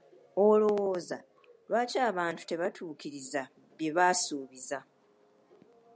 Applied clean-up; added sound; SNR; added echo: none; none; none; none.